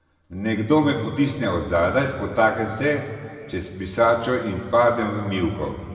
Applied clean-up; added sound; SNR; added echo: none; none; none; reverberation time 2.0 s.